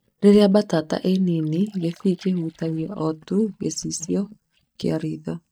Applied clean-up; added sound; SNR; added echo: neural mask model DeepFilterNet 3.